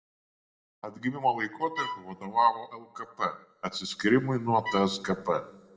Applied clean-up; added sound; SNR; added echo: none; Bowed string instrument; 9 dB; reverberation time 1.6 s.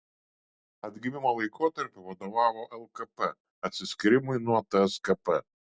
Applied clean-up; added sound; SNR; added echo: none; none; none; none.